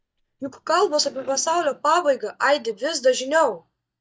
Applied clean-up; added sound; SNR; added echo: neural mask model DeepFilterNet 3.